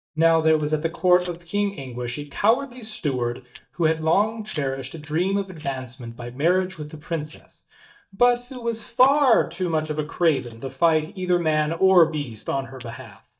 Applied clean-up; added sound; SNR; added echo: neural mask model DeepFilterNet 3.